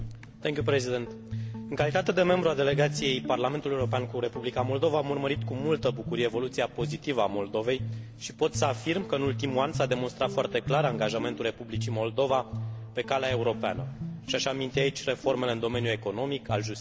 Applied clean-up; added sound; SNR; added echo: none; Guitar; 8 dB; none.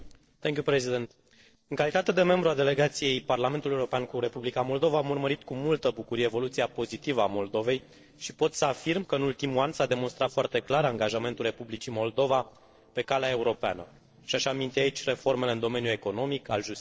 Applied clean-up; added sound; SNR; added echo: neural separator model SepFormer DNS4.